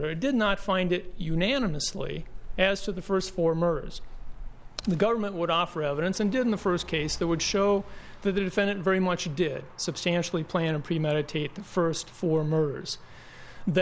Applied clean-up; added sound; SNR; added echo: none; Motor vehicle (road); 11 dB; none.